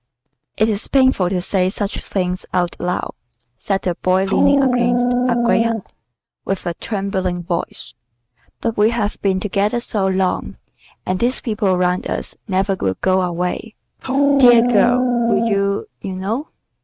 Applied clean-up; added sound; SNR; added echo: neural mask model RNNoise.